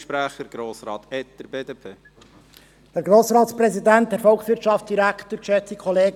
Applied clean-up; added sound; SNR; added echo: none; none; none; none.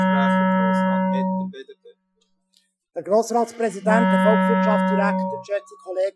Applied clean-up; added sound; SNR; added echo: classical method Wiener filter.